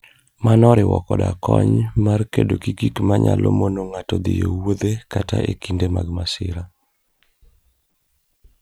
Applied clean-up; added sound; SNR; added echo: none; none; none; none.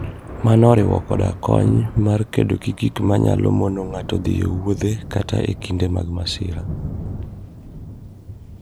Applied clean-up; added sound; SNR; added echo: none; Thunder; 12 dB; none.